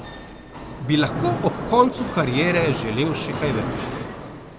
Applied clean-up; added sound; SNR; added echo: none; Mechanisms; 5 dB; reverberation time 1.1 s.